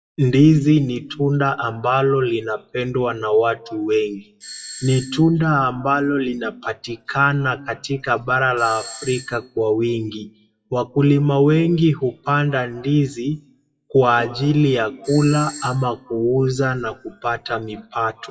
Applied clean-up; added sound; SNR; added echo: classical method WPE with log-MMSE.